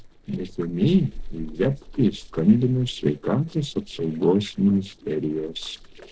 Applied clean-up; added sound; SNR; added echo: neural separator model SepFormer DNS4.